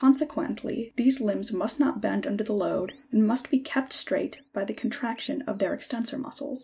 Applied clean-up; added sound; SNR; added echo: neural mask model DeepFilterNet 3.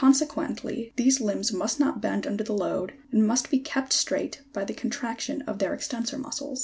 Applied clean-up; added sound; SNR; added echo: none; none; none; none.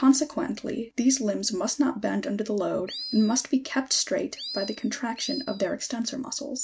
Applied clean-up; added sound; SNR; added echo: neural mask model RNNoise.